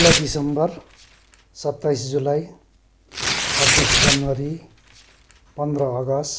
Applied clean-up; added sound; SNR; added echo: none; Tearing; 0 dB; none.